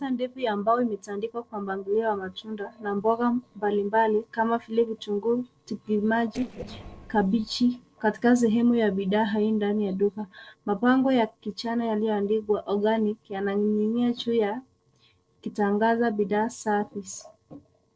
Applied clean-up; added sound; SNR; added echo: neural separator model SepFormer DNS4.